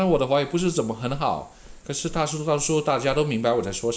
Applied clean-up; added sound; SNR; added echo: none; Walk, footsteps; 18 dB; none.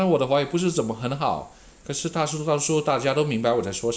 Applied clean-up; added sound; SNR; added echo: none; none; none; none.